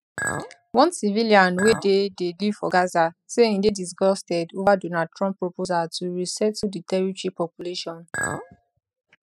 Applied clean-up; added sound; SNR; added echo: classical method spectral subtraction.